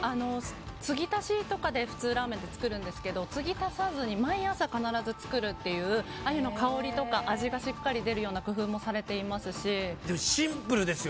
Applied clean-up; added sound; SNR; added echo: none; none; none; none.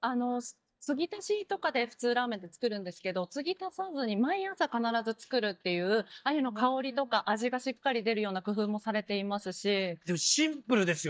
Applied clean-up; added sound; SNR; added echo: neural mask model DeepFilterNet 3.